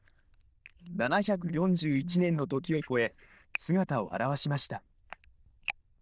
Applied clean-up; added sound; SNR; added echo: neural diffusion model UNIVERSE++.